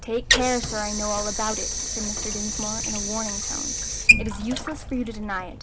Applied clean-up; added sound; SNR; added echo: none; Sink (filling or washing) / Water; -4 dB; none.